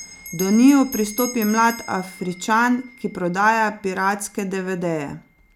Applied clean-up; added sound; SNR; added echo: none; Bell; 17 dB; none.